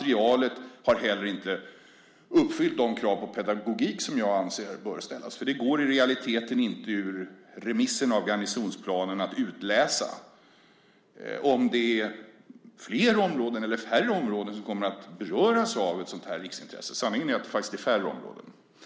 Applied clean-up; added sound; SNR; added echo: none; none; none; none.